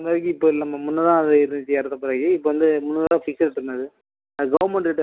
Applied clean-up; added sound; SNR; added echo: none; none; none; none.